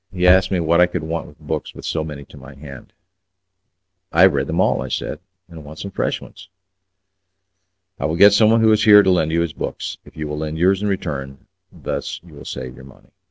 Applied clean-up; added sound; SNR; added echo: none; none; none; none.